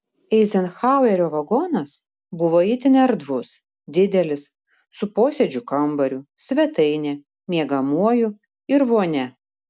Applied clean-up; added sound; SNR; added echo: none; none; none; none.